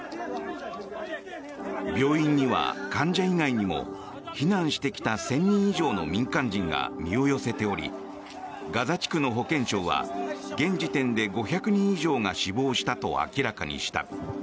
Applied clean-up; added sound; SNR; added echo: none; none; none; none.